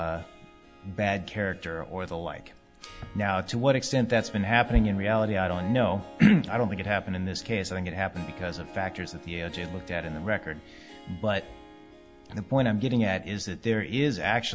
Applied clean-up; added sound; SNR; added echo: none; Harp; 20 dB; none.